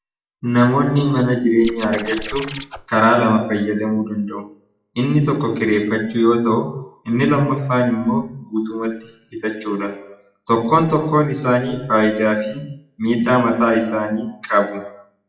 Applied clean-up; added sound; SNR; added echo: classical method WPE with log-MMSE.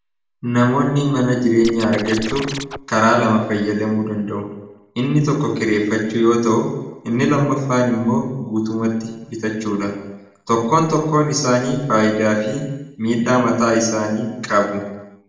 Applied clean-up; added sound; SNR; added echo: none; Scratching (performance technique); 10 dB; reverberation time 0.9 s.